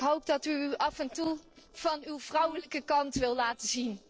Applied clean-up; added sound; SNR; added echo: neural separator model SepFormer DNS4.